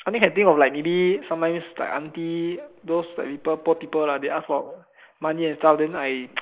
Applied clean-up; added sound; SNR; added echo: neural mask model Resemble Enhance denoiser.